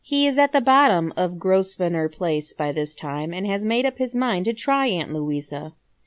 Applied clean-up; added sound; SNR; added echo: none; none; none; none.